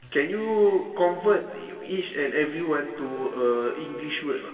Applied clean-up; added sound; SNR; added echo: none; Bowed string instrument; 19 dB; reverberation time 2.2 s.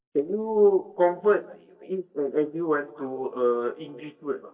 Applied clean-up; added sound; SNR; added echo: neural mask model DeepFilterNet 3.